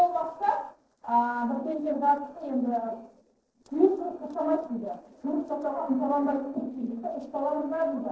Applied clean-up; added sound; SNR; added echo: neural separator model SepFormer DNS4.